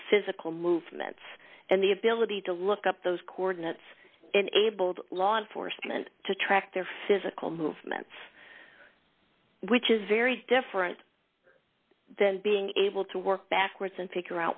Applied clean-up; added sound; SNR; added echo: none; none; none; none.